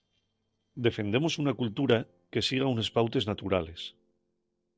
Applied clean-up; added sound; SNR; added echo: neural separator model SepFormer DNS4.